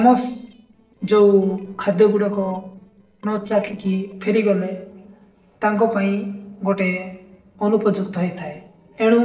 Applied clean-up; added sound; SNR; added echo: neural separator model SepFormer DNS4.